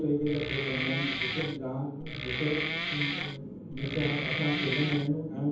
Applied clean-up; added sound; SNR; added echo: none; Wood; 2 dB; reverberation time 0.8 s.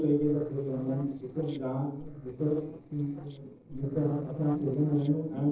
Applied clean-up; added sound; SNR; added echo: neural separator model SepFormer DNS4.